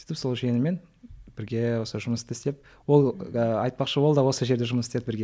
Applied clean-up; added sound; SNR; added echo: none; none; none; none.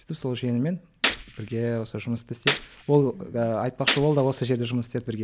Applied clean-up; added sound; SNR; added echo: none; Gunshot, gunfire; 6 dB; none.